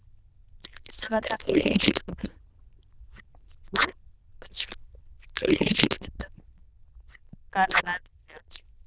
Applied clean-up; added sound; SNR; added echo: neural diffusion model UNIVERSE++.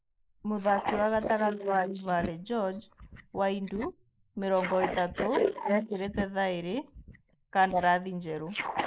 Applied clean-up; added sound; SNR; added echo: neural mask model Resemble Enhance denoiser.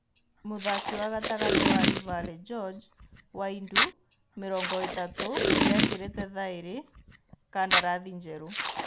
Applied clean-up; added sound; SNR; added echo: none; Packing tape, duct tape; -4 dB; none.